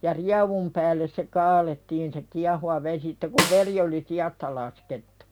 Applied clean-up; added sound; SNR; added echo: none; Snare drum; 4 dB; none.